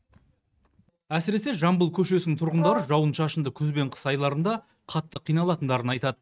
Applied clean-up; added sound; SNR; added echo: neural mask model RNNoise.